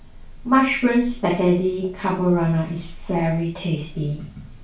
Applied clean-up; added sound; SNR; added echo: none; none; none; reverberation time 0.4 s.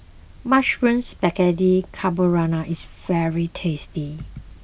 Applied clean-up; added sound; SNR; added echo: none; none; none; none.